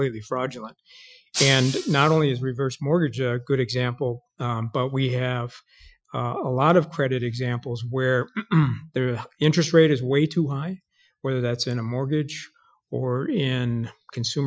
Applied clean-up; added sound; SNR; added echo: classical method Wiener filter.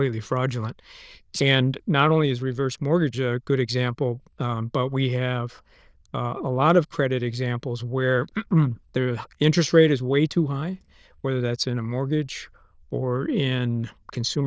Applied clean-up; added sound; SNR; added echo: neural diffusion model UNIVERSE++.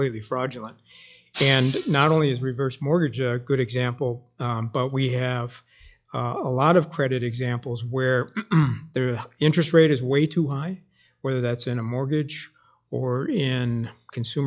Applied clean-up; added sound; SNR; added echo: classical method log-MMSE.